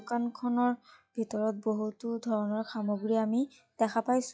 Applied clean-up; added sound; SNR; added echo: classical method log-MMSE.